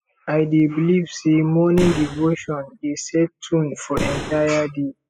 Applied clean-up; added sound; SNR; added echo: classical method spectral subtraction.